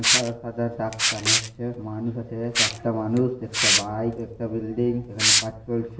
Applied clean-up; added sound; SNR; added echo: none; Liquid; -2 dB; reverberation time 0.6 s.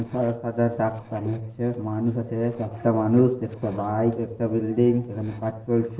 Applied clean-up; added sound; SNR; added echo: neural separator model SepFormer DNS4.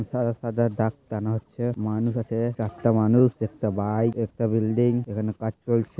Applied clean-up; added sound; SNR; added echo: none; none; none; none.